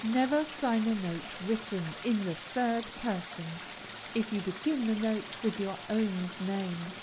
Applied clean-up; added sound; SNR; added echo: none; Stream; 9 dB; none.